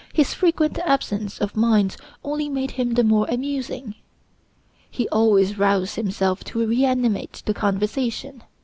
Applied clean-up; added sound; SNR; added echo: none; none; none; none.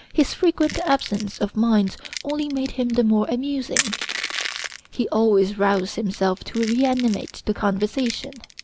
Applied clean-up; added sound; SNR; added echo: none; Crushing; 12 dB; none.